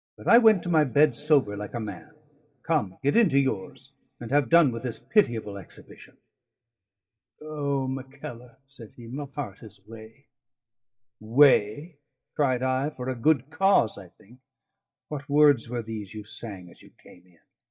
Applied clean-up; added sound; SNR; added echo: neural mask model DeepFilterNet 3.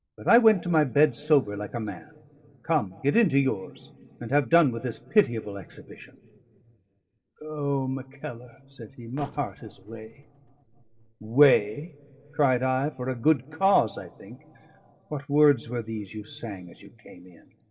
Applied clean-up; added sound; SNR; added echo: neural separator model SepFormer DNS4.